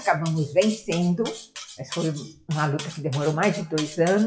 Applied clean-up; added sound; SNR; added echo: classical method WPE with log-MMSE.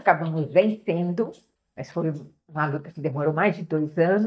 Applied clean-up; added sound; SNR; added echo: neural mask model DeepFilterNet 3.